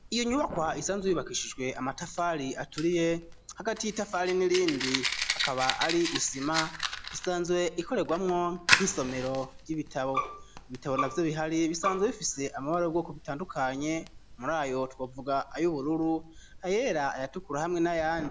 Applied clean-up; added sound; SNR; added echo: none; Fire + Bowed string instrument; 7 dB; none.